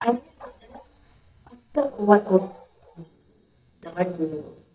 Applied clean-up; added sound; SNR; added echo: neural mask model DeepFilterNet 3.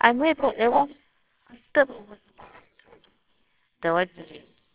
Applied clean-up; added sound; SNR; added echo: neural separator model SepFormer WHAMR!.